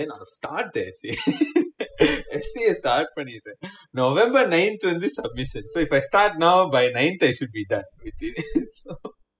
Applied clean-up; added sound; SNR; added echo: classical method spectral subtraction.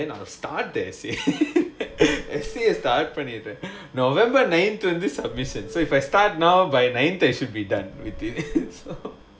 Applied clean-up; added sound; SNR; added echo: none; Subway, metro, underground / Doorbell; 15 dB; none.